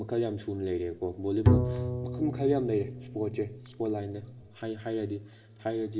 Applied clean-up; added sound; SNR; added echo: none; Bowed string instrument; -2 dB; reverberation time 2.6 s.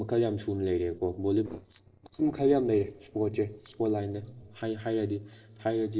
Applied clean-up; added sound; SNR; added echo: neural separator model SepFormer DNS4.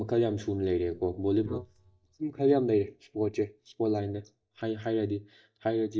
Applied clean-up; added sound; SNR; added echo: neural mask model DeepFilterNet 3.